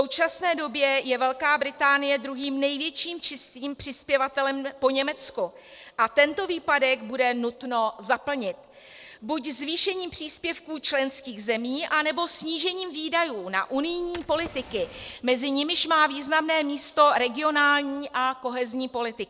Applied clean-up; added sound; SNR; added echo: neural separator model SepFormer DNS4.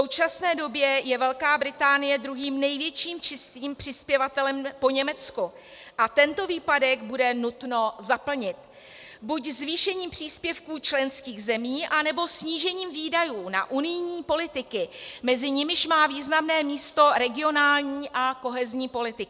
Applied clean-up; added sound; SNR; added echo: none; none; none; none.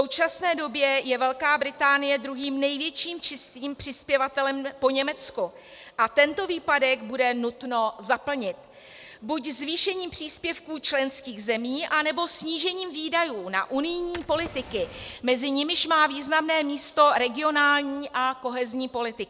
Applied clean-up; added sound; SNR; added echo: none; Drawer open or close; 17 dB; none.